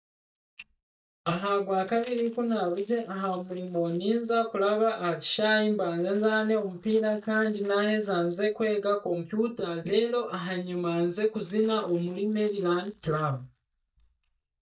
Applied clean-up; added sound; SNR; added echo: neural mask model DeepFilterNet 3.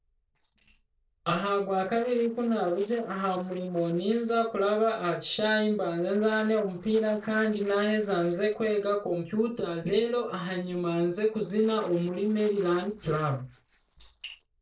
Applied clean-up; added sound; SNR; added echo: neural separator model SepFormer DNS4.